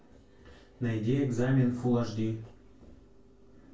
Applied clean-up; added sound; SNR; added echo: none; none; none; reverberation time 0.3 s.